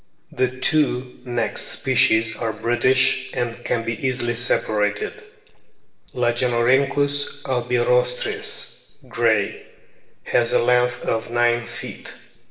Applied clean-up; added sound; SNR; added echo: none; none; none; reverberation time 1.2 s.